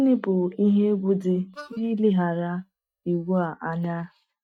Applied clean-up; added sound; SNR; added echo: neural mask model DeepFilterNet 3.